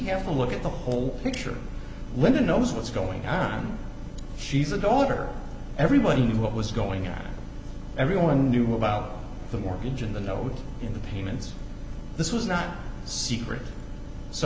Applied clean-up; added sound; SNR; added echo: none; none; none; none.